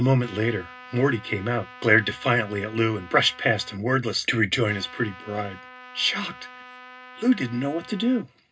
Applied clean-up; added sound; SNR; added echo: none; Trumpet; 19 dB; reverberation time 0.2 s.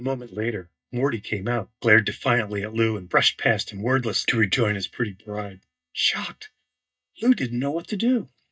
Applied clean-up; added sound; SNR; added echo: neural mask model DeepFilterNet 3.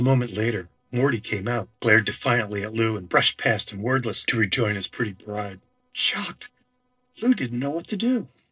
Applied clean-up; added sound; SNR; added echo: neural separator model SepFormer DNS4.